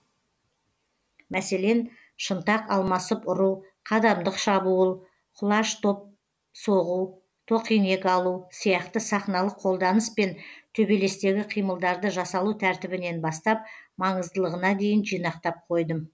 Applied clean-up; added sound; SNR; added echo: none; none; none; none.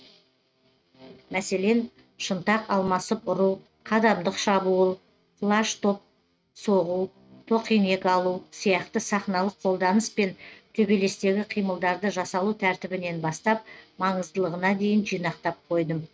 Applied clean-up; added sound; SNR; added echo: neural mask model RNNoise.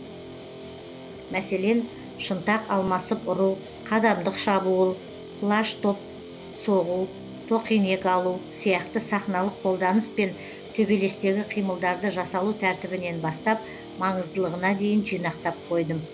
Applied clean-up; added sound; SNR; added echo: none; Guitar; 14 dB; none.